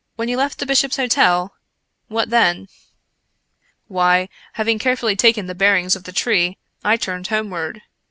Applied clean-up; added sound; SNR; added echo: none; none; none; none.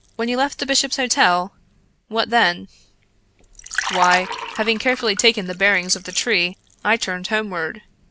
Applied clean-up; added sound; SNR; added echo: none; Liquid; 12 dB; none.